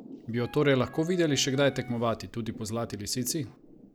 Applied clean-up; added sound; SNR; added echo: none; Wind instrument, woodwind instrument + Thunder / Rain; 20 dB; none.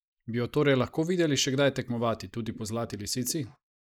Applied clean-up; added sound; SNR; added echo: neural mask model Resemble Enhance denoiser.